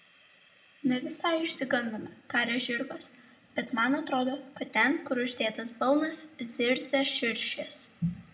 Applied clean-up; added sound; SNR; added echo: none; none; none; reverberation time 0.8 s.